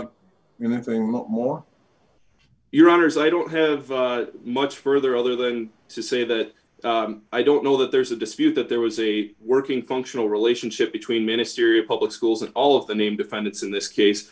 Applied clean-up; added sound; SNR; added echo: none; none; none; none.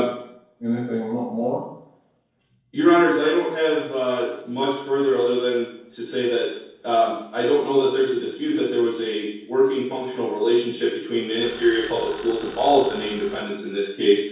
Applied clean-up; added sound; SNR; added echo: neural separator model SepFormer DNS4.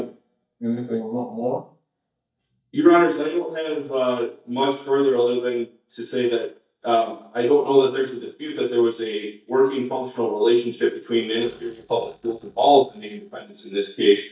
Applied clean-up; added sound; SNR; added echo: neural mask model DeepFilterNet 3.